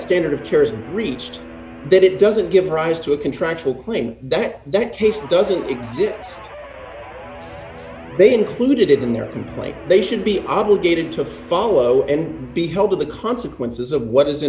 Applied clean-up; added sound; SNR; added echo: none; Guitar; 18 dB; none.